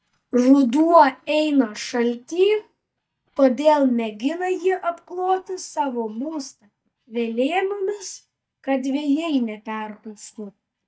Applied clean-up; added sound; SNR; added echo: neural mask model DeepFilterNet 3.